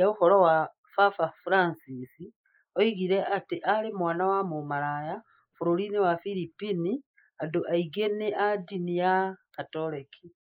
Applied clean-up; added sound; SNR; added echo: neural mask model Resemble Enhance denoiser.